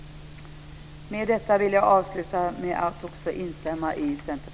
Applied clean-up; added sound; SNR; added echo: none; none; none; none.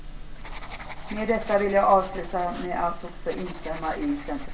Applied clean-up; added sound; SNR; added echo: none; Writing; 15 dB; reverberation time 0.3 s.